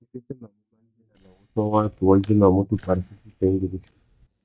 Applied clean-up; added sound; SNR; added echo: neural mask model DeepFilterNet 3.